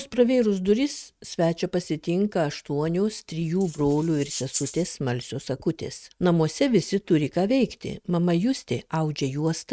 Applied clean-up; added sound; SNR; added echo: neural mask model RNNoise.